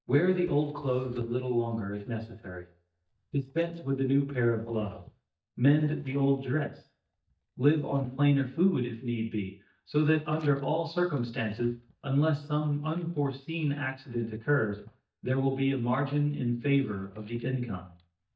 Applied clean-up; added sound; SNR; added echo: neural mask model DeepFilterNet 3.